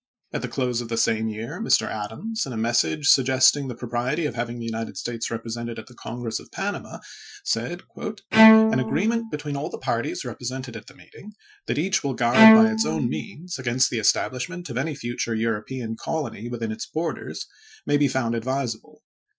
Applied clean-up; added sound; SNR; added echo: classical method Wiener filter.